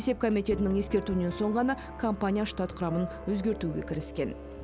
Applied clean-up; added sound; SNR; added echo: none; Musical instrument; 15 dB; none.